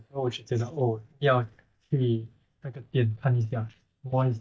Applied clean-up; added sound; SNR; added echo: neural mask model DeepFilterNet 3.